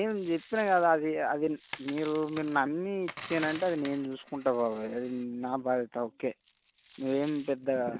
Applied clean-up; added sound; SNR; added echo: none; Coin (dropping); 19 dB; none.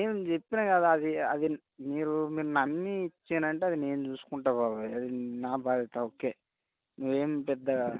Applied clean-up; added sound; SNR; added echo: none; none; none; none.